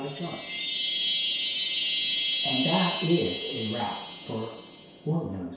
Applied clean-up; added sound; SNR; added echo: none; Chime; -3 dB; reverberation time 0.7 s.